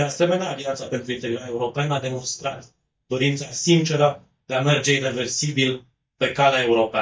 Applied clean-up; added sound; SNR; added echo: neural mask model DeepFilterNet 3.